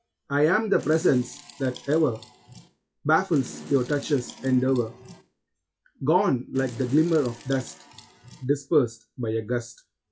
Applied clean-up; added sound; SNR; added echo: classical method log-MMSE.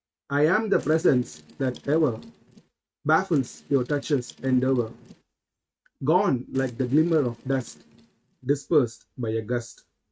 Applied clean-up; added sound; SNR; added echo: neural mask model RNNoise.